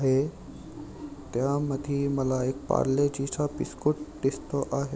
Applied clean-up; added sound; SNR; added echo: none; none; none; none.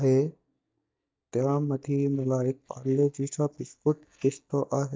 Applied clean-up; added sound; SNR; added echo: neural mask model DeepFilterNet 3.